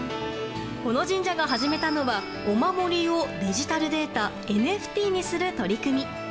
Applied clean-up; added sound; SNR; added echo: none; none; none; none.